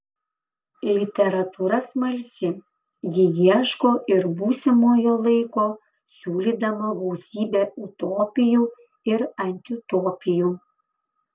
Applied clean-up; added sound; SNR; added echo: none; none; none; none.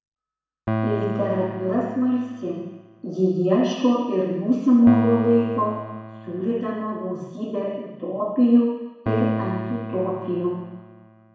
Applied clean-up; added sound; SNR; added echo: none; Piano; 9 dB; reverberation time 1.1 s.